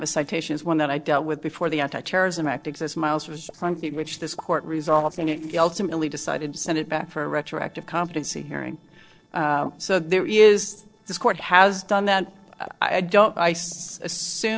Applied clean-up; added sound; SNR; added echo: neural separator model SepFormer DNS4.